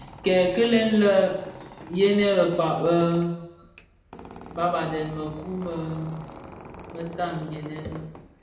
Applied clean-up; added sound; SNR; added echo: none; Squeak; 17 dB; reverberation time 0.8 s.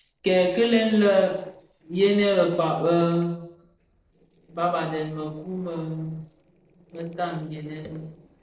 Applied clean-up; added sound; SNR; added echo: neural separator model SepFormer DNS4.